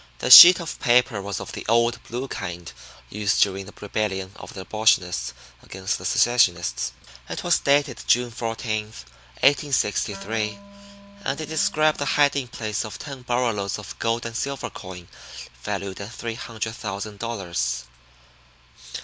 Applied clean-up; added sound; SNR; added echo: none; Wind instrument, woodwind instrument; 20 dB; none.